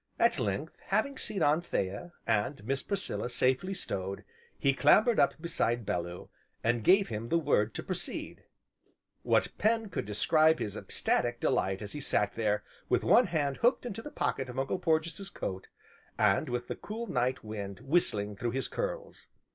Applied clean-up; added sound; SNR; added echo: none; none; none; none.